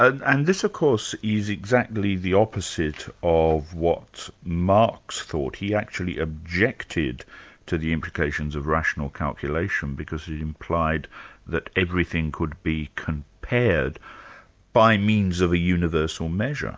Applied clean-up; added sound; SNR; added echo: none; none; none; none.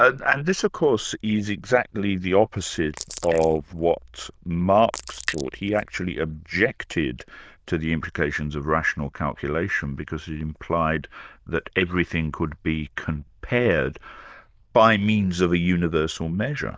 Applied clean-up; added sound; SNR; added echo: neural diffusion model UNIVERSE++.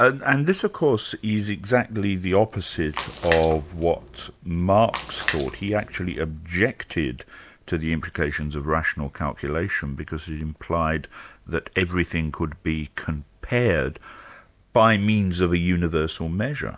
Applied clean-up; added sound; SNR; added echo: none; Splash, splatter; 8 dB; none.